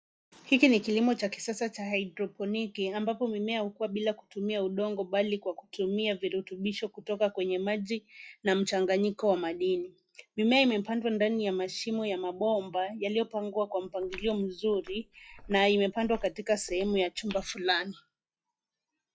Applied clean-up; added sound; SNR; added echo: classical method log-MMSE.